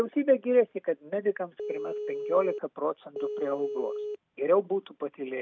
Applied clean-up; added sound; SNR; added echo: none; Telephone; 5 dB; none.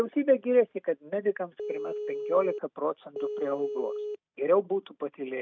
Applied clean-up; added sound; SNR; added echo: neural mask model RNNoise.